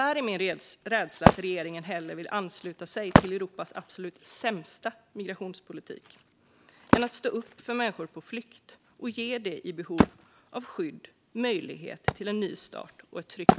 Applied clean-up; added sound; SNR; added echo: none; Wood; -3 dB; none.